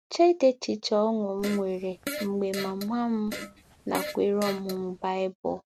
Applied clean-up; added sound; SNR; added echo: none; Fart; 11 dB; none.